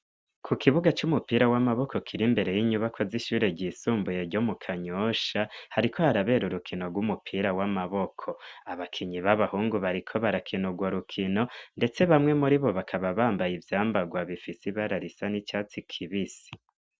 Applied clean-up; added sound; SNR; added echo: none; none; none; none.